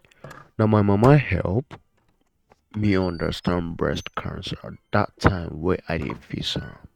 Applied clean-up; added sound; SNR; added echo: neural mask model RNNoise.